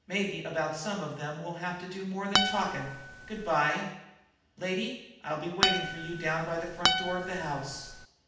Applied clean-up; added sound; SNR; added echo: none; Acoustic guitar; -2 dB; reverberation time 0.8 s.